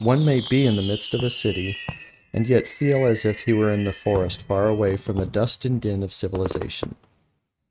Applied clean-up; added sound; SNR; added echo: neural mask model RNNoise.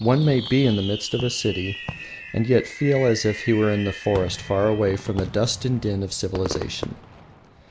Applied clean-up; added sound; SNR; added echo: none; Fireworks; 12 dB; none.